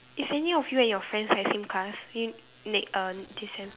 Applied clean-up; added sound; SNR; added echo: none; none; none; none.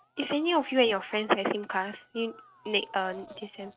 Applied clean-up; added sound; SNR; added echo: neural mask model RNNoise.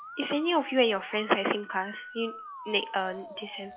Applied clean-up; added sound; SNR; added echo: classical method log-MMSE.